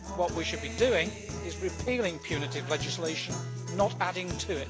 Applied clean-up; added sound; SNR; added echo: none; Guitar; 5 dB; none.